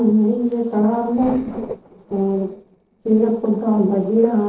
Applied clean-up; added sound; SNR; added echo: neural separator model SepFormer DNS4.